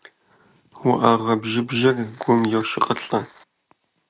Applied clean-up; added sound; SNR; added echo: none; Fire; 19 dB; none.